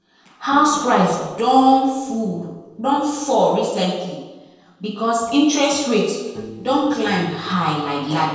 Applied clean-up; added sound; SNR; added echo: neural separator model SepFormer DNS4.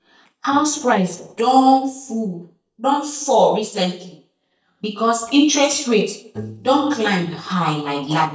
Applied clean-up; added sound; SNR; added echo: neural mask model DeepFilterNet 3.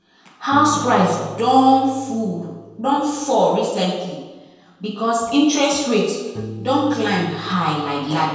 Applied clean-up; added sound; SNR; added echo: none; Piano; 18 dB; reverberation time 1.1 s.